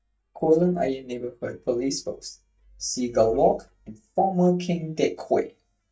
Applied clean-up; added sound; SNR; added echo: neural mask model DeepFilterNet 3.